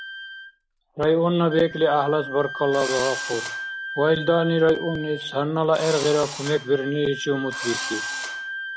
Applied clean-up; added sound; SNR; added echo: none; Engine / Drill + Wind instrument, woodwind instrument; 10 dB; none.